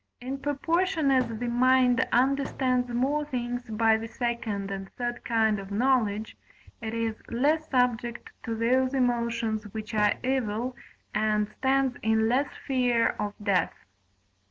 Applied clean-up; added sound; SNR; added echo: none; Thump, thud; 18 dB; none.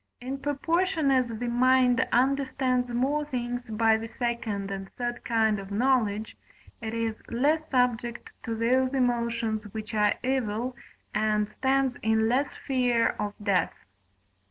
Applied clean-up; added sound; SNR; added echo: none; none; none; none.